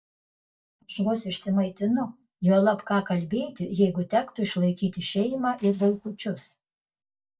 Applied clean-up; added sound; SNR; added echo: neural mask model DeepFilterNet 3.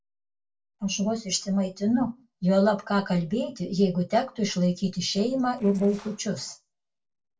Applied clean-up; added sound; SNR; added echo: neural separator model SepFormer DNS4.